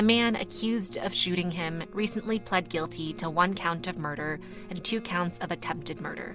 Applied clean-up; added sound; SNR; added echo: none; none; none; none.